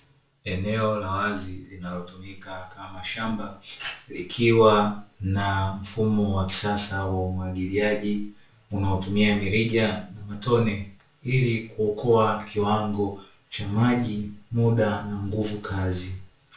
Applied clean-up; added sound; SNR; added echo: none; none; none; reverberation time 0.3 s.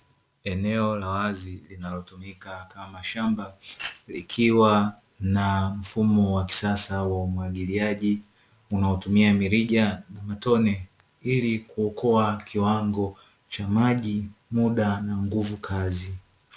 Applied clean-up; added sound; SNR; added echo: none; none; none; none.